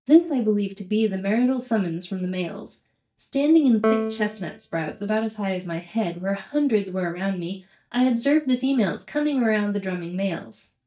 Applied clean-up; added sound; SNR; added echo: neural mask model DeepFilterNet 3.